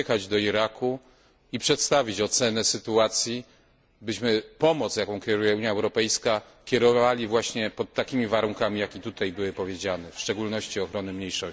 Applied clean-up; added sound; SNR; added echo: none; none; none; none.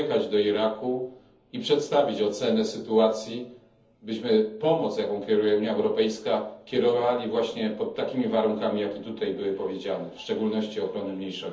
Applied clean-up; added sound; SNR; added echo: none; none; none; reverberation time 0.7 s.